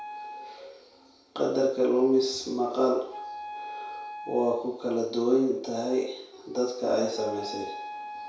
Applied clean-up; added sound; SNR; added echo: none; Wind instrument, woodwind instrument; 14 dB; reverberation time 0.5 s.